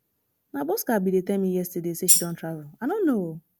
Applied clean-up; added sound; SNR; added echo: none; Tambourine; -3 dB; none.